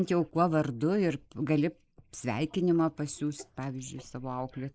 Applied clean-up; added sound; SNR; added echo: neural mask model Resemble Enhance denoiser.